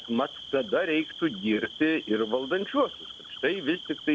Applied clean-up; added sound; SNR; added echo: none; Cricket; 14 dB; none.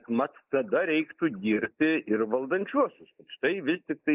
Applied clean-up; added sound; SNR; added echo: neural mask model Resemble Enhance denoiser.